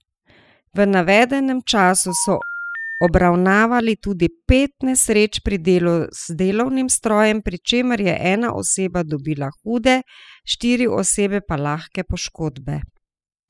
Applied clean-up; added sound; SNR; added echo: classical method spectral subtraction.